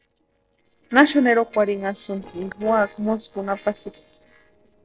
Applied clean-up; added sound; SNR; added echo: neural separator model SepFormer DNS4.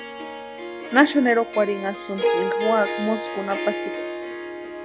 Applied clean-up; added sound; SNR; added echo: none; Harp; 4 dB; none.